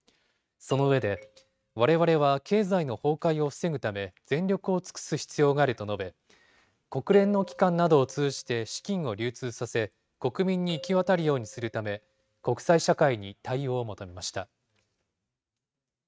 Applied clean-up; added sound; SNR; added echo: neural mask model RNNoise.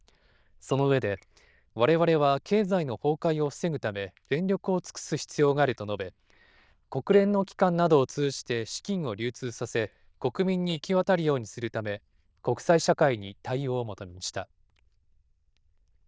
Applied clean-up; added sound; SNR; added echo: neural diffusion model UNIVERSE++.